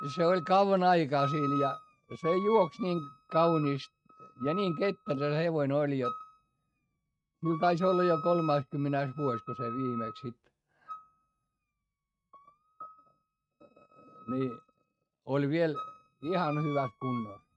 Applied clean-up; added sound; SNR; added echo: neural mask model RNNoise.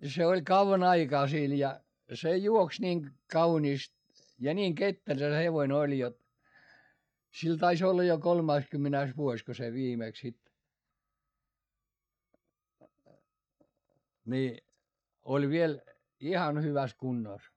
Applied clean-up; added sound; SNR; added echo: neural mask model DeepFilterNet 3.